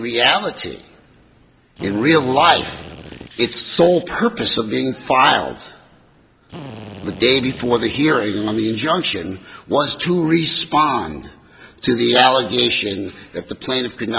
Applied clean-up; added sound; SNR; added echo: none; Drill; 18 dB; none.